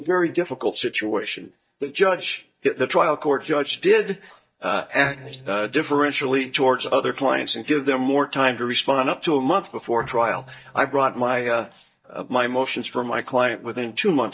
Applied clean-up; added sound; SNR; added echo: neural mask model DeepFilterNet 3.